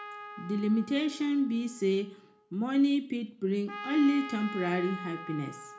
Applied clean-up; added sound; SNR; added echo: none; Trumpet; 14 dB; reverberation time 0.4 s.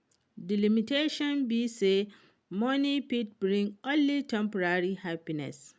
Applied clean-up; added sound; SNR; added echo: none; none; none; none.